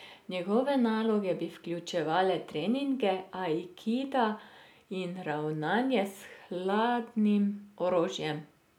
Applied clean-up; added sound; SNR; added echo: none; none; none; none.